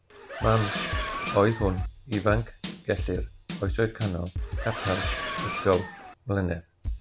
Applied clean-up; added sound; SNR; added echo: none; Drum / Drum kit + Accelerating, revving, vroom; 4 dB; none.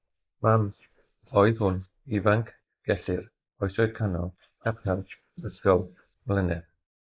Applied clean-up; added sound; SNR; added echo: neural mask model Resemble Enhance denoiser.